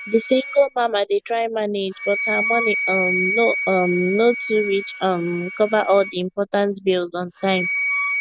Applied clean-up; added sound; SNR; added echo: none; Wind instrument, woodwind instrument; 6 dB; none.